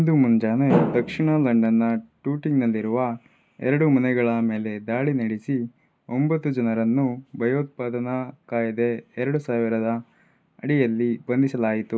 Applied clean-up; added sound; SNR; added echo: none; none; none; none.